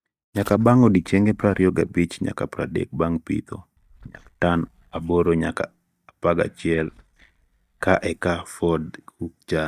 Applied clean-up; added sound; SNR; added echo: neural mask model DeepFilterNet 3.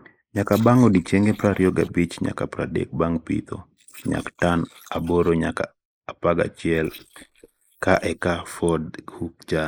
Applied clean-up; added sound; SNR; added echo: neural mask model Resemble Enhance denoiser.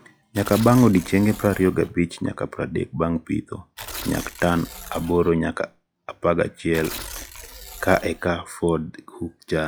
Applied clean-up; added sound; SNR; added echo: classical method log-MMSE.